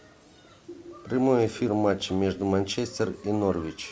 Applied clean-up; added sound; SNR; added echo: none; none; none; none.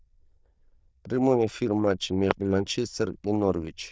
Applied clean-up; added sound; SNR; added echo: neural diffusion model UNIVERSE++.